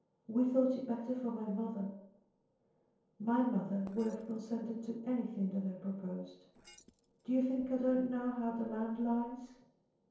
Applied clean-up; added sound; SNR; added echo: neural separator model SepFormer DNS4.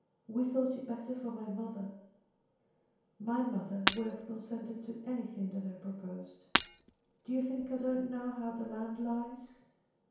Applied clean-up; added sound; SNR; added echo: none; Shatter; -2 dB; reverberation time 1.0 s.